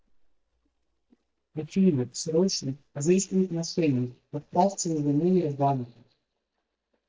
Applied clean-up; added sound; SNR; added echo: neural mask model DeepFilterNet 3.